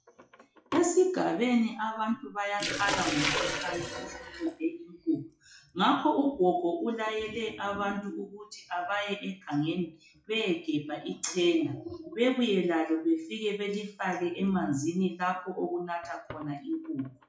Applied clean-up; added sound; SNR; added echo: classical method WPE with log-MMSE.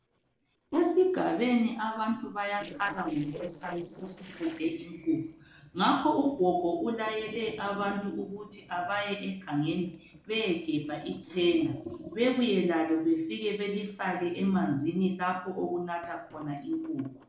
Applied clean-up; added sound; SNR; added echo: neural separator model SepFormer DNS4.